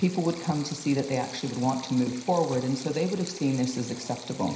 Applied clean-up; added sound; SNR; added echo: none; Stream; 16 dB; reverberation time 0.9 s.